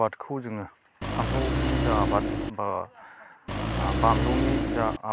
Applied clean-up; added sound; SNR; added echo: none; Engine; -4 dB; none.